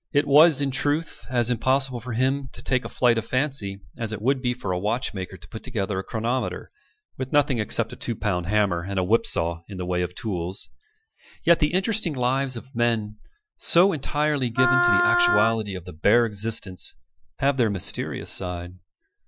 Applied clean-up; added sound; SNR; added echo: classical method Wiener filter.